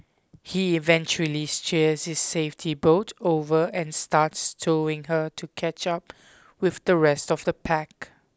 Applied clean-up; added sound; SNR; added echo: none; none; none; none.